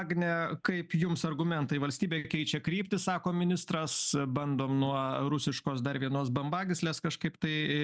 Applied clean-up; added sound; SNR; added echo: none; none; none; none.